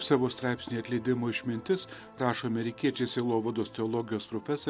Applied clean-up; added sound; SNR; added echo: none; none; none; none.